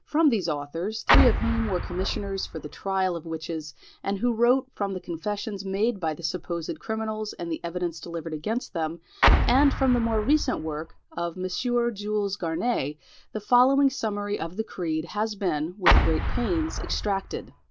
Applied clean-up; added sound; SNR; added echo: none; Explosion; -2 dB; none.